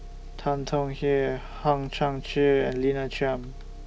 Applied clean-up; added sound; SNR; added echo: none; Engine; 12 dB; none.